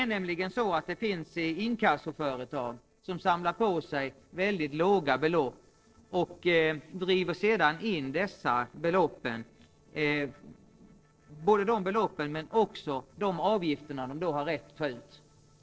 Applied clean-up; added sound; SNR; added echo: neural separator model SepFormer DNS4.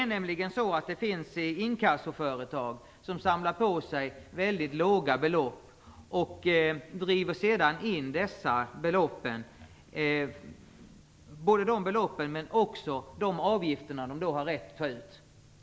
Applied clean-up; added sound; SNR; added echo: none; none; none; none.